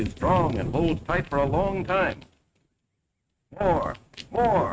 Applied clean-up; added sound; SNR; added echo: neural mask model RNNoise.